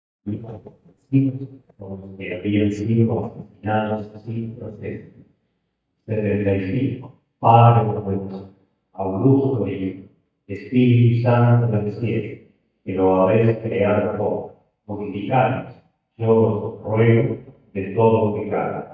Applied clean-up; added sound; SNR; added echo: neural mask model DeepFilterNet 3.